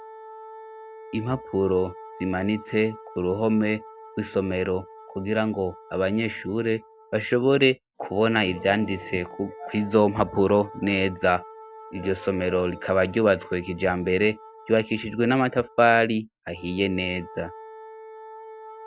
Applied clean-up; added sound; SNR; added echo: none; Wind instrument, woodwind instrument; 19 dB; none.